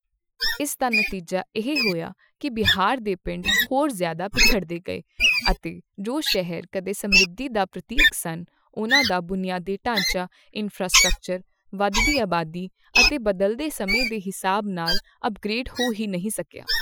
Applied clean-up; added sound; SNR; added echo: classical method Wiener filter.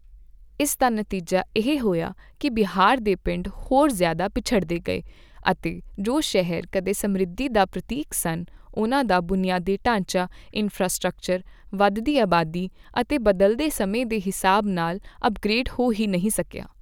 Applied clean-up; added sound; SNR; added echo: none; none; none; none.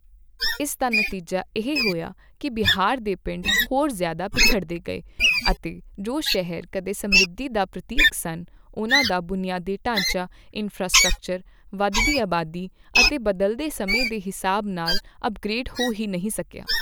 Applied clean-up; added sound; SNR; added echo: none; Wild animals; -1 dB; none.